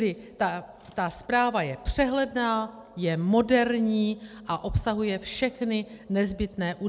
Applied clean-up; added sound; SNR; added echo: none; none; none; none.